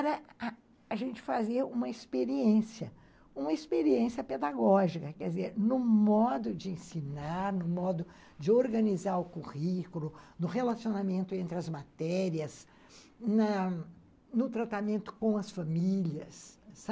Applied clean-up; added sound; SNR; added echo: none; none; none; none.